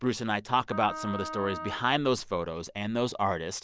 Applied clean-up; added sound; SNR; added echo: none; Wind instrument, woodwind instrument; 10 dB; none.